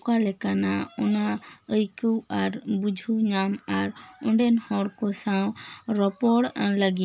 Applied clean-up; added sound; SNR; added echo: none; none; none; none.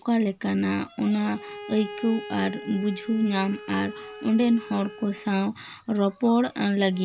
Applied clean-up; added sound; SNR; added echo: none; Bowed string instrument; 17 dB; none.